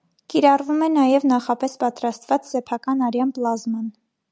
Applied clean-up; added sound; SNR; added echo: none; none; none; none.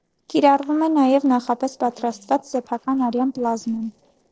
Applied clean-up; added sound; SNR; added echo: neural separator model SepFormer DNS4.